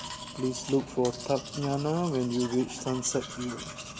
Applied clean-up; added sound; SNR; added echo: none; Domestic sounds, home sounds; 11 dB; reverberation time 0.9 s.